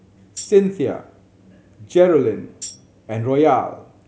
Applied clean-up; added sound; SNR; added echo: none; Tambourine; 19 dB; none.